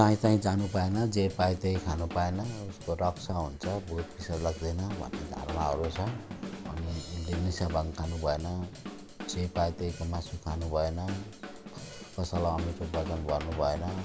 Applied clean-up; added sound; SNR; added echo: none; Drum / Drum kit; 11 dB; none.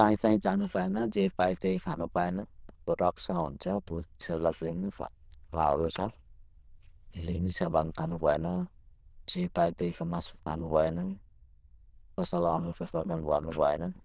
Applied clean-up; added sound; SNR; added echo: neural diffusion model UNIVERSE++.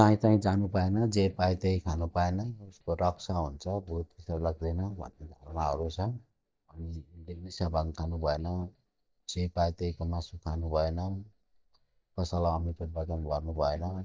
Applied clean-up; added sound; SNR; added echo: neural mask model DeepFilterNet 3.